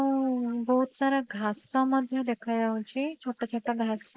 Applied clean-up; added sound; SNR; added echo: neural mask model Resemble Enhance denoiser.